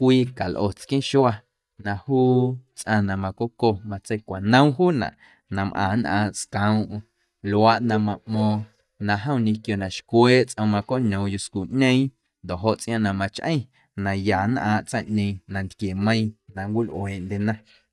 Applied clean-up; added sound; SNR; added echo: neural mask model DeepFilterNet 3.